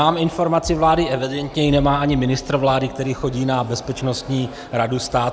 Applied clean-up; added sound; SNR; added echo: none; none; none; none.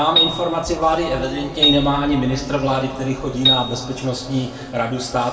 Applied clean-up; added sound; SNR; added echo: none; Piano; 3 dB; reverberation time 2.0 s.